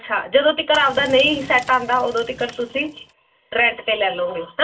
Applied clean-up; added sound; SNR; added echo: none; Fire; 19 dB; reverberation time 0.2 s.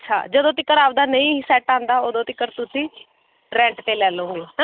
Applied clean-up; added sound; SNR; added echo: none; none; none; none.